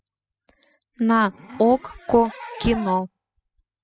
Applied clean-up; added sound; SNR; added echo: classical method spectral subtraction.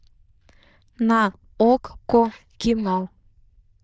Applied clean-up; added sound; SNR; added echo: neural diffusion model UNIVERSE++.